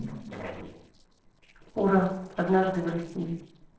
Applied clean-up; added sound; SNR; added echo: neural separator model SepFormer DNS4.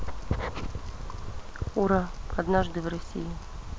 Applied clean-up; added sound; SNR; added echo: none; none; none; none.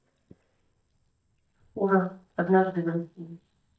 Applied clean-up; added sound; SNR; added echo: neural mask model DeepFilterNet 3.